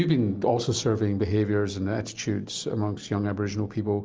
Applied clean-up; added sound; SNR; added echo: none; none; none; none.